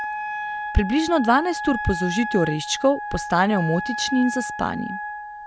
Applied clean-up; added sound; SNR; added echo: none; Wind instrument, woodwind instrument; 7 dB; none.